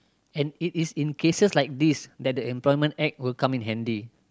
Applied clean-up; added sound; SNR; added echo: none; none; none; none.